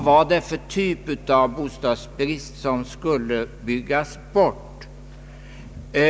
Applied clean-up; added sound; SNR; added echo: none; none; none; none.